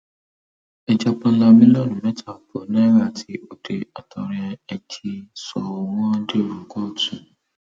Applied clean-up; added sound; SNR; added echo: none; none; none; none.